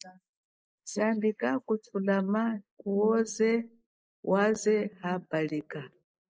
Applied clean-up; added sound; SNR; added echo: neural mask model Resemble Enhance denoiser.